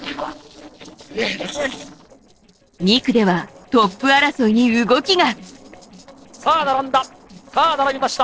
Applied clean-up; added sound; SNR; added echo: neural separator model SepFormer DNS4.